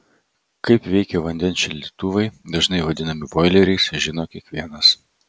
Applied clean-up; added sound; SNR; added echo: none; none; none; none.